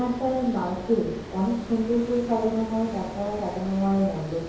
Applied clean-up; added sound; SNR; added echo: none; Water; 13 dB; reverberation time 1.0 s.